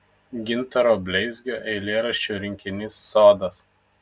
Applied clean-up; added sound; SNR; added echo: none; none; none; none.